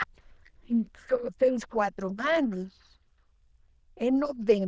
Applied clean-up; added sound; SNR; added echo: neural diffusion model UNIVERSE++.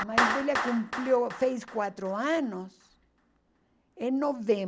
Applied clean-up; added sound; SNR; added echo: none; Clapping; 5 dB; none.